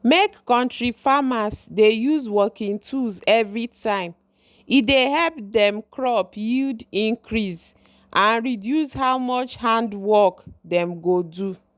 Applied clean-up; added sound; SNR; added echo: none; none; none; none.